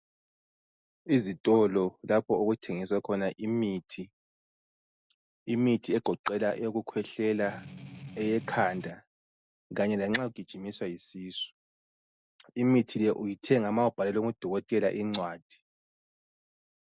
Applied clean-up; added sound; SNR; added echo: none; Strum; 14 dB; none.